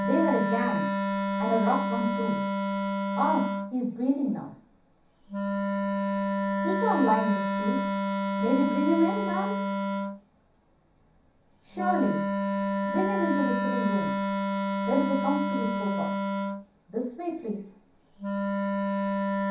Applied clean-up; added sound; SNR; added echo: none; Wind instrument, woodwind instrument; -2 dB; reverberation time 0.7 s.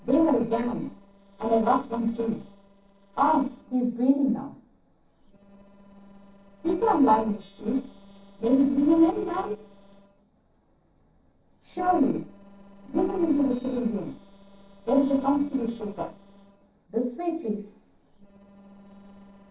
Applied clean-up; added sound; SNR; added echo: neural separator model SepFormer DNS4.